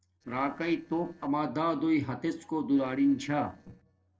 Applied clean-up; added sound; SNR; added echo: neural separator model SepFormer DNS4.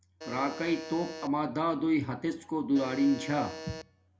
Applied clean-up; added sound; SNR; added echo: none; Alarm; 12 dB; reverberation time 0.2 s.